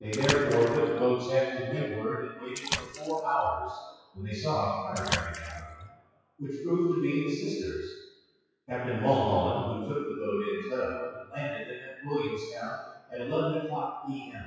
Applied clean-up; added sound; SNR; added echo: classical method WPE with log-MMSE.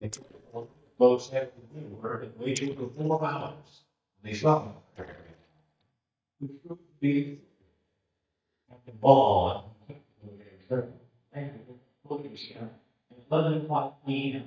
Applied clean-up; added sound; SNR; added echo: neural mask model DeepFilterNet 3.